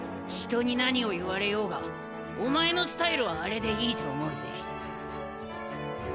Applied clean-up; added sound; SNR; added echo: none; Trumpet; 15 dB; none.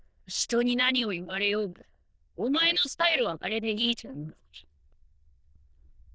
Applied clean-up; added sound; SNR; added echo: neural diffusion model UNIVERSE++.